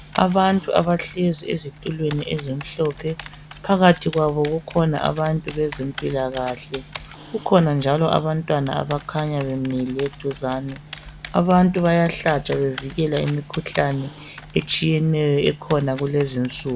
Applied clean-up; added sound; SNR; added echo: none; Typing; 17 dB; none.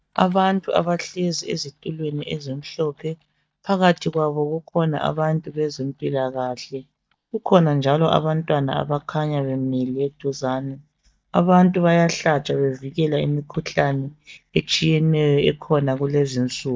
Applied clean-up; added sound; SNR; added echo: neural mask model DeepFilterNet 3.